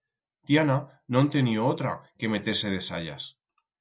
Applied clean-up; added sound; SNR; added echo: none; none; none; none.